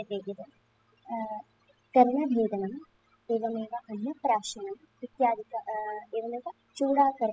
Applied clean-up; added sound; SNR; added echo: classical method spectral subtraction.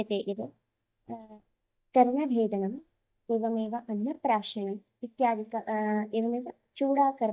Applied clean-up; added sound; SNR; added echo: neural mask model DeepFilterNet 3.